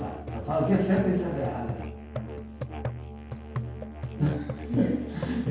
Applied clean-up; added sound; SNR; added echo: none; Musical instrument; 6 dB; reverberation time 0.6 s.